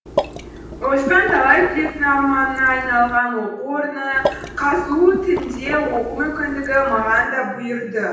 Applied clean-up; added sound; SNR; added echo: none; Water / Liquid; 10 dB; reverberation time 0.9 s.